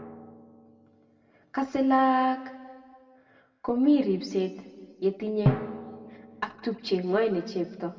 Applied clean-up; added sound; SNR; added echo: none; Drum; 9 dB; reverberation time 1.7 s.